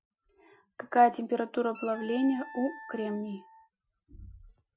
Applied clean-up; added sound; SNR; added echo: classical method Wiener filter.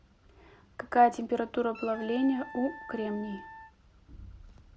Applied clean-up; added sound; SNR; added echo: none; Wind instrument, woodwind instrument; 15 dB; none.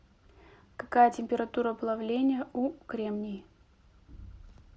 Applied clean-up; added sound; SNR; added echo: none; none; none; none.